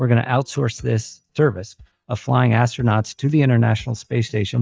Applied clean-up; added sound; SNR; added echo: neural mask model DeepFilterNet 3.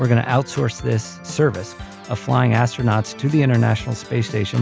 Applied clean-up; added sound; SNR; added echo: none; Organ; 17 dB; none.